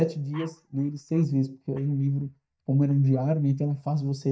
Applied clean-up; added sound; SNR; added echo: neural mask model DeepFilterNet 3.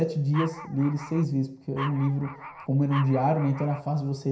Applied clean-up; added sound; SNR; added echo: none; Dog; 14 dB; reverberation time 0.5 s.